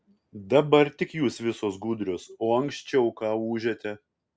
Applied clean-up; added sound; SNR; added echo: none; none; none; none.